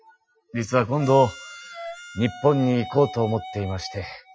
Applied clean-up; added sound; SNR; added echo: classical method Wiener filter.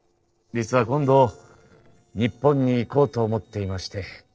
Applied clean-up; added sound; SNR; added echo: neural separator model SepFormer DNS4.